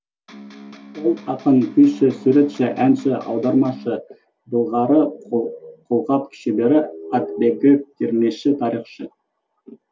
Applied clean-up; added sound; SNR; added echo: none; Electric guitar; 19 dB; none.